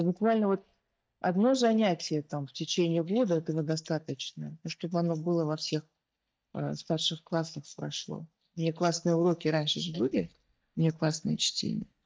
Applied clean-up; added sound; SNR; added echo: neural mask model DeepFilterNet 3.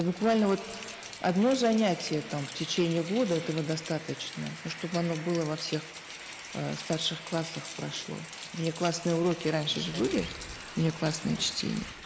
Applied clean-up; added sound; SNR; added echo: none; Rain; 13 dB; none.